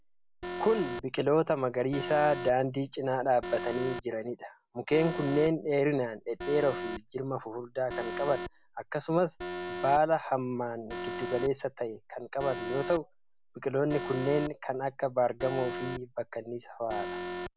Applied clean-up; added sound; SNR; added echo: none; Alarm; 10 dB; none.